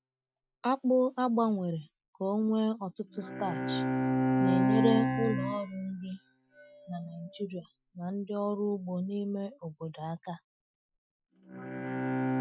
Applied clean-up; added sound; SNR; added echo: classical method Wiener filter.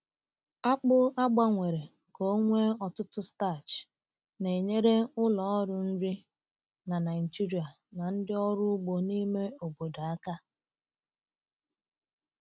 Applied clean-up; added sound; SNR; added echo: none; none; none; none.